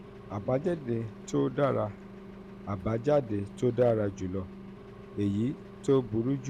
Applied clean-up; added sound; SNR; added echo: none; Engine; 15 dB; none.